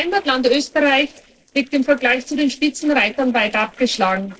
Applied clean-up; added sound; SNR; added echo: neural separator model SepFormer DNS4.